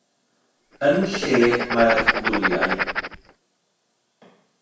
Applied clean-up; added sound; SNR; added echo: none; Writing; 1 dB; reverberation time 0.6 s.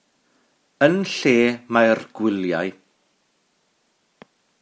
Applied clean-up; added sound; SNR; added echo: none; none; none; none.